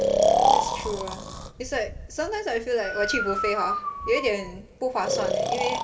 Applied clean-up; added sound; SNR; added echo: none; Breathing; -3 dB; reverberation time 1.9 s.